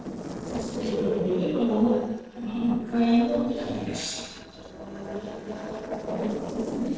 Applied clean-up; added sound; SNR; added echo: neural separator model SepFormer DNS4.